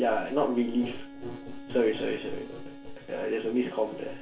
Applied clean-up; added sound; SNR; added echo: none; Bowed string instrument; 16 dB; reverberation time 0.3 s.